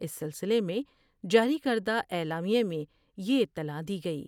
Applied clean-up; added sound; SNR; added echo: none; none; none; none.